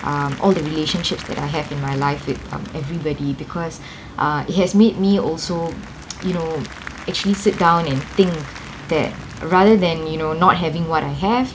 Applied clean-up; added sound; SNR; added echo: none; Applause / Crowd; 20 dB; none.